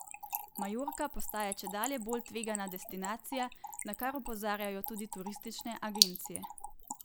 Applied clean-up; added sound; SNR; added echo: none; Trickle, dribble / Splash, splatter; 0 dB; none.